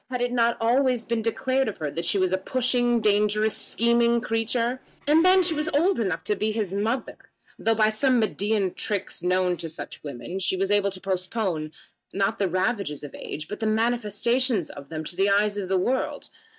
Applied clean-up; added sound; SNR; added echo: neural mask model DeepFilterNet 3.